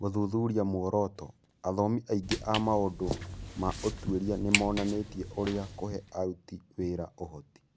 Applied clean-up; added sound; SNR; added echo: none; Walk, footsteps; 4 dB; none.